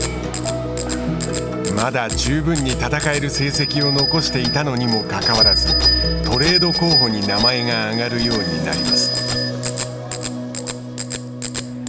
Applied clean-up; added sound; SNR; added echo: none; Bicycle bell; 2 dB; none.